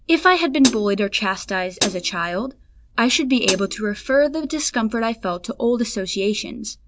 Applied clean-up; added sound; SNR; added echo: none; Hi-hat; 9 dB; none.